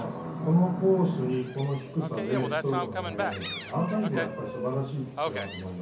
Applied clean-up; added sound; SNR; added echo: none; Gull, seagull; 8 dB; reverberation time 0.6 s.